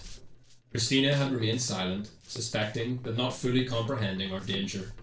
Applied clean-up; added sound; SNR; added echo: neural separator model SepFormer DNS4.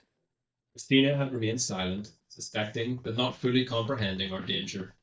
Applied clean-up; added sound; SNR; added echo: neural mask model DeepFilterNet 3.